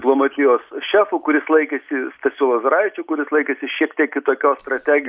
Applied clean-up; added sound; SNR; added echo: none; none; none; none.